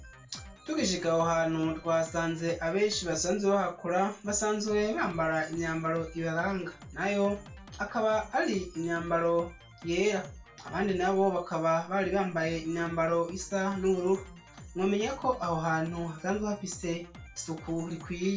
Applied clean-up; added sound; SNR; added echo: none; Drum kit; 19 dB; reverberation time 0.3 s.